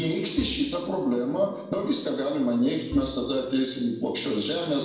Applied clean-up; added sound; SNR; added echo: none; Bowed string instrument; 16 dB; reverberation time 0.9 s.